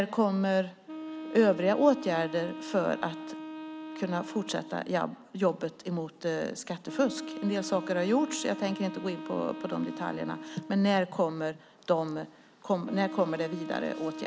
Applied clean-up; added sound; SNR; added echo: none; Wind instrument, woodwind instrument; 12 dB; none.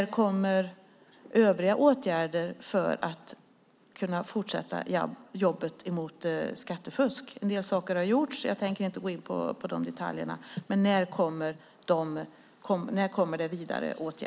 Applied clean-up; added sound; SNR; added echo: none; none; none; none.